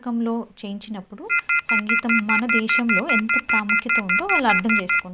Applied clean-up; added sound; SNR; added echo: none; Telephone; -5 dB; none.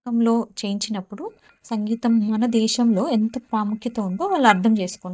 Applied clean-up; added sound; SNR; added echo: neural mask model DeepFilterNet 3.